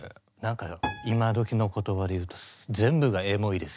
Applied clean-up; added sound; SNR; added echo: none; Piano; 14 dB; none.